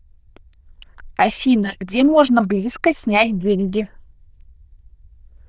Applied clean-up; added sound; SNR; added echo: neural diffusion model UNIVERSE++.